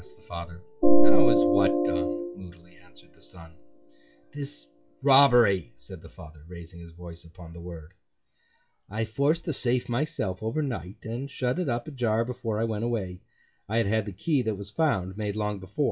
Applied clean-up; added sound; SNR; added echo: classical method log-MMSE.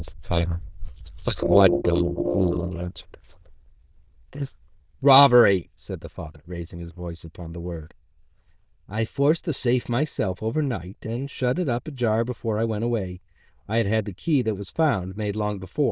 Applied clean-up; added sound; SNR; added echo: neural diffusion model UNIVERSE++.